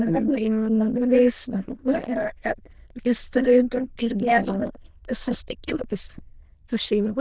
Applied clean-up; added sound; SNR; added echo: neural diffusion model UNIVERSE++.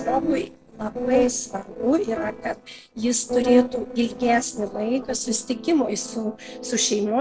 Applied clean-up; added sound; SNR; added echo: neural separator model SepFormer DNS4.